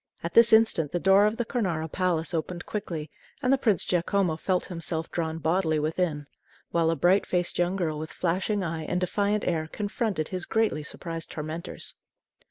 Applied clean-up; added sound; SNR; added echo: none; none; none; none.